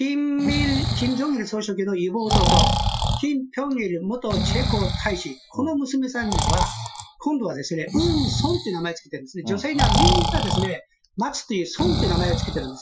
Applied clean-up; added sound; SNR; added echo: classical method Wiener filter.